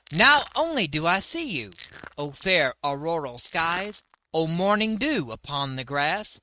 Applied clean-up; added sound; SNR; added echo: neural mask model RNNoise.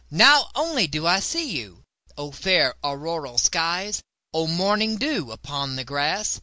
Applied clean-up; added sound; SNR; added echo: none; none; none; none.